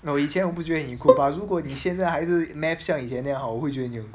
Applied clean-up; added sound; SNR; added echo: none; Bowed string instrument; -4 dB; none.